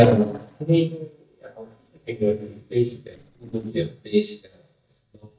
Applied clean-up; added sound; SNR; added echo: neural mask model DeepFilterNet 3.